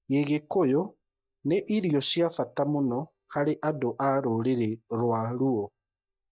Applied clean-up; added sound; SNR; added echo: neural mask model DeepFilterNet 3.